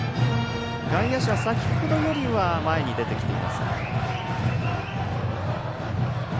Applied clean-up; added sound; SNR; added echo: none; none; none; none.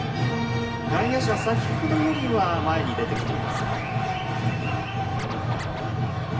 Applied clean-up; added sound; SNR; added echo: none; Scratching (performance technique); 11 dB; reverberation time 2.2 s.